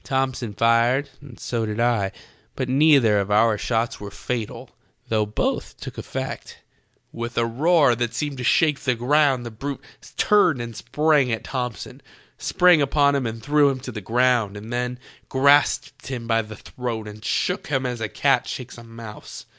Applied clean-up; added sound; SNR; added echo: none; none; none; none.